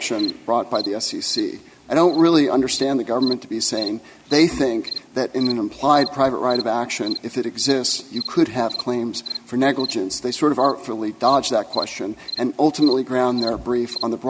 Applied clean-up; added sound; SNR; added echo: none; Cricket; 14 dB; none.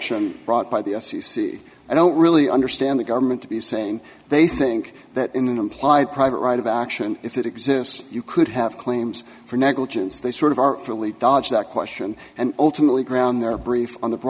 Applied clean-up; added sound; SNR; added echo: none; none; none; none.